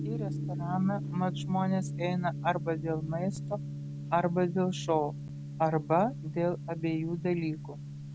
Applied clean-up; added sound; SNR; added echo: none; Gong; 6 dB; none.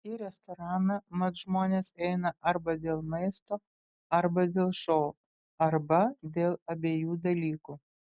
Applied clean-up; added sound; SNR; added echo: none; none; none; none.